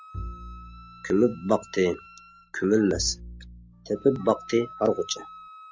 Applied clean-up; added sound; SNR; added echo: none; Bowed string instrument + Wind instrument, woodwind instrument; 15 dB; none.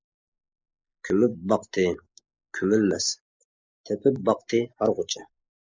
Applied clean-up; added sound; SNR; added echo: neural mask model Resemble Enhance denoiser.